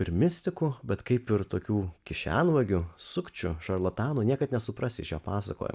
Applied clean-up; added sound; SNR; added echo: none; none; none; none.